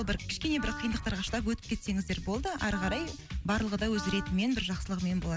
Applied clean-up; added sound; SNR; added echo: none; Wind instrument, woodwind instrument; 13 dB; none.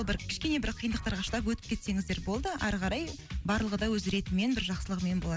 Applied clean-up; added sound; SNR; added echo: none; none; none; none.